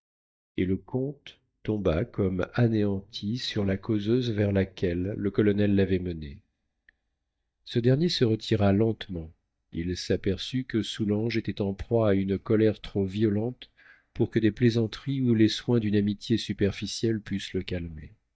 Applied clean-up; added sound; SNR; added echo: neural mask model DeepFilterNet 3.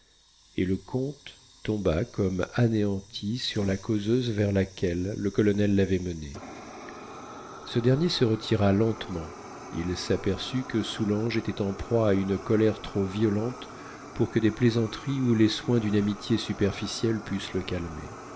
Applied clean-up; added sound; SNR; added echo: none; Fire; 17 dB; reverberation time 0.5 s.